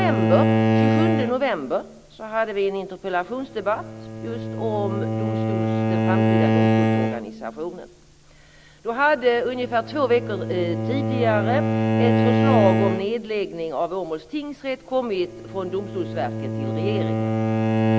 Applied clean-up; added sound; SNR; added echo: none; Bowed string instrument; -2 dB; none.